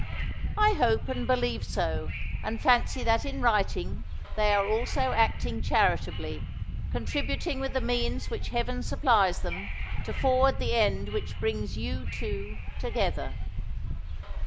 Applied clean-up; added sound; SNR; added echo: none; Subway, metro, underground / Wind; 1 dB; none.